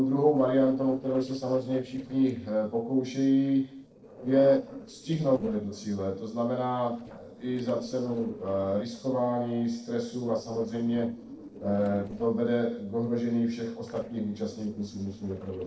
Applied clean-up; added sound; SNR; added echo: neural separator model SepFormer DNS4.